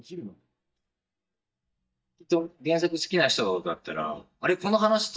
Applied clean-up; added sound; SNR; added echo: neural mask model DeepFilterNet 3.